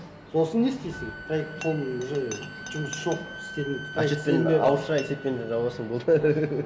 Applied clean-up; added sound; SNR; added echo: none; Wind instrument, woodwind instrument; 16 dB; none.